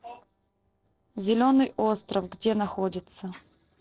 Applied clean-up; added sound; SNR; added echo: neural separator model SepFormer DNS4.